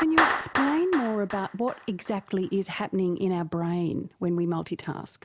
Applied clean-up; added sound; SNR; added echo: none; Clapping; 5 dB; none.